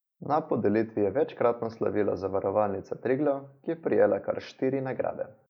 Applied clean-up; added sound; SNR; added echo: none; none; none; none.